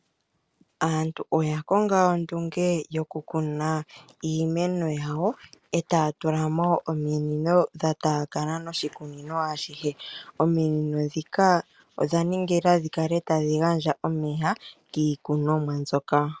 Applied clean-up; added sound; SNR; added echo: none; none; none; none.